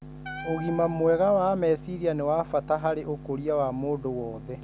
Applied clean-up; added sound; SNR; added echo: none; Wind instrument, woodwind instrument; 16 dB; none.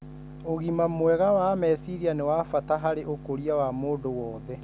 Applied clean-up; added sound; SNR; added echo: none; none; none; none.